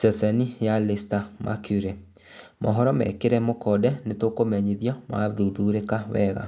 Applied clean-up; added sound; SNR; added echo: none; none; none; none.